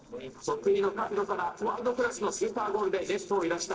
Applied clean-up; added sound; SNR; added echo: neural separator model SepFormer DNS4.